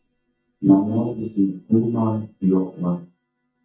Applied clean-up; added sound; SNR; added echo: neural mask model DeepFilterNet 3.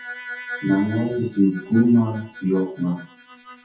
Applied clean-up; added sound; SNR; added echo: classical method WPE with log-MMSE.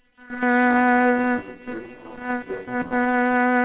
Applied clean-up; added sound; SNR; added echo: neural separator model SepFormer WHAMR!.